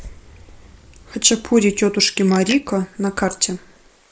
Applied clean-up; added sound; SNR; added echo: neural mask model Resemble Enhance denoiser.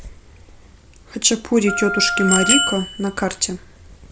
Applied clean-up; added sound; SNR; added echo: none; Bicycle bell + Wind instrument, woodwind instrument; 2 dB; none.